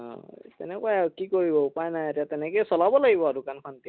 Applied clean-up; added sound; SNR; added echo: none; none; none; none.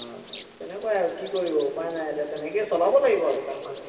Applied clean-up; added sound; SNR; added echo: none; Bird vocalization, bird call, bird song; 14 dB; reverberation time 2.6 s.